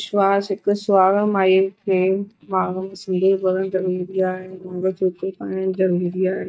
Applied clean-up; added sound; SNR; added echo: neural mask model DeepFilterNet 3.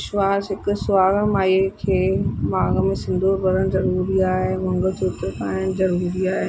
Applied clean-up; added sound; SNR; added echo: none; none; none; none.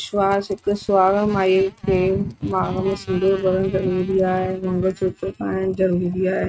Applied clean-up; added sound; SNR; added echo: neural mask model RNNoise.